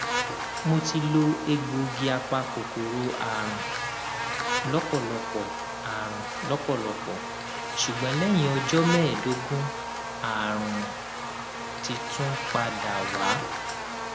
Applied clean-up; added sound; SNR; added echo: none; Buzz; 3 dB; none.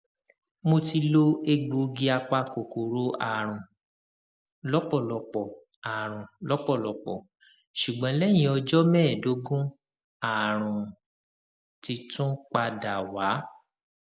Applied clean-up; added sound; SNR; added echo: none; none; none; none.